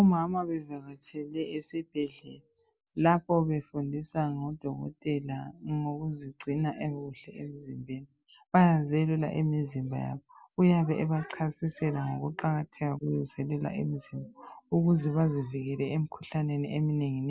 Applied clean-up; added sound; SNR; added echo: none; none; none; none.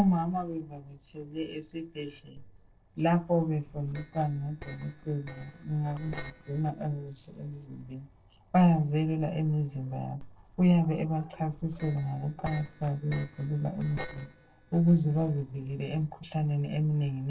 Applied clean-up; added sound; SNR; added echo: neural separator model SepFormer DNS4.